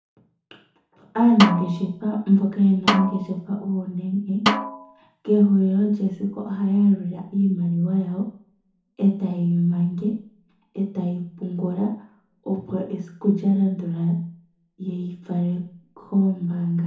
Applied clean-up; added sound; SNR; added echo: none; Snare drum; 4 dB; reverberation time 0.7 s.